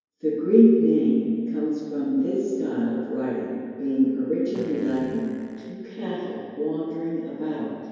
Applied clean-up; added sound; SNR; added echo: none; Fart; 18 dB; reverberation time 2.2 s.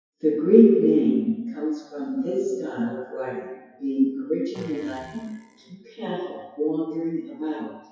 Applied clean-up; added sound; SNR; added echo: classical method WPE with log-MMSE.